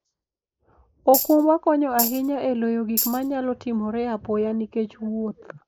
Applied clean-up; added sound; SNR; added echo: neural mask model Resemble Enhance denoiser.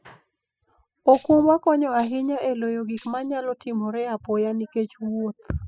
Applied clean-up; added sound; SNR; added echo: classical method spectral subtraction.